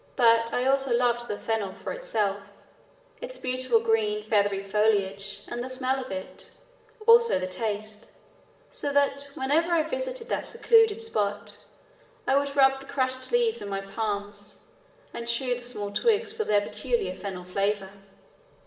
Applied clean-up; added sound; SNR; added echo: none; none; none; reverberation time 1.1 s.